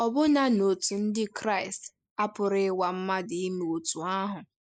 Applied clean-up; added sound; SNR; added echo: neural mask model Resemble Enhance denoiser.